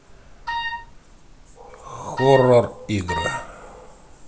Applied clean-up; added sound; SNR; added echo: none; Wind instrument, woodwind instrument; 6 dB; none.